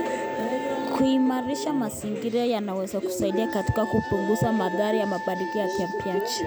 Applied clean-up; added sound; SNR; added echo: none; Wind instrument, woodwind instrument; 10 dB; none.